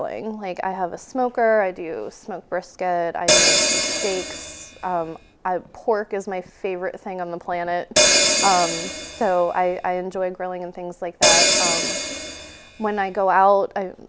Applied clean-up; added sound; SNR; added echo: none; Hi-hat; -3 dB; none.